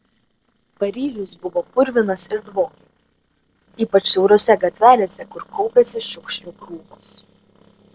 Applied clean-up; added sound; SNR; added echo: neural separator model SepFormer DNS4.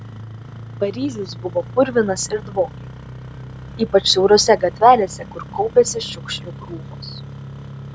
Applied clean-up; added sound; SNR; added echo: none; Engine starting; 14 dB; none.